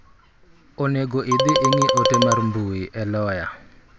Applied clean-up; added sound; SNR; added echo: none; Marimba, xylophone; -4 dB; none.